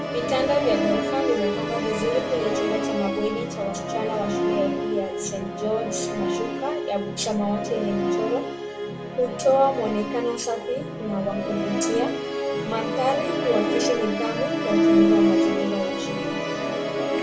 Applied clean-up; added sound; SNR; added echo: none; Musical instrument; -1 dB; reverberation time 0.3 s.